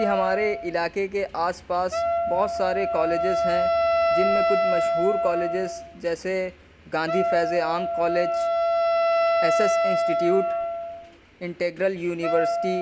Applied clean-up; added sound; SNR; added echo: none; Wind instrument, woodwind instrument; -3 dB; none.